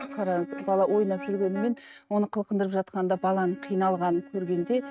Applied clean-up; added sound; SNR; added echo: neural mask model RNNoise.